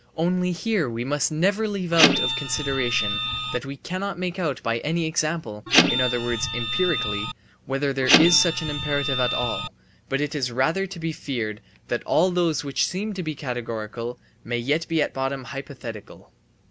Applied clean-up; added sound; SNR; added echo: none; Printer; -2 dB; none.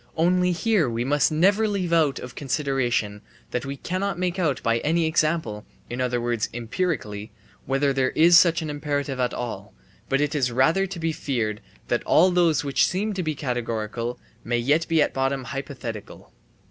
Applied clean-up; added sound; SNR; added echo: none; none; none; none.